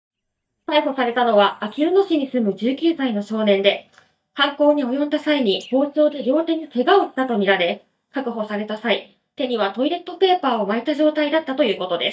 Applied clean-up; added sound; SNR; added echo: neural mask model DeepFilterNet 3.